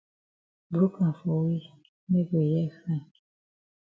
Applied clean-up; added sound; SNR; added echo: none; none; none; none.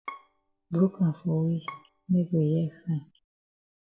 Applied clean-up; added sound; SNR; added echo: none; Bowed string instrument; 19 dB; none.